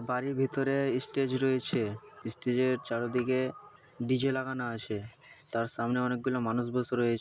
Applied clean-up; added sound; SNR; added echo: none; none; none; none.